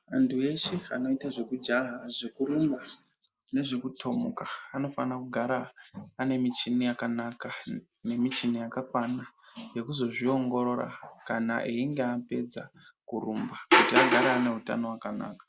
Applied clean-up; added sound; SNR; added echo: none; none; none; none.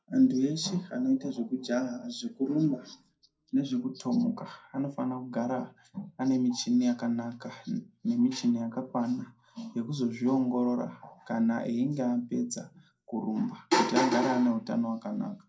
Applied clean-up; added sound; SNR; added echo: none; none; none; reverberation time 0.2 s.